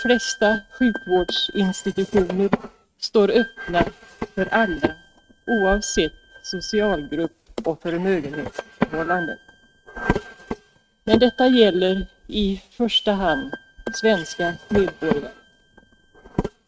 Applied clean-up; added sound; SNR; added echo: neural mask model RNNoise.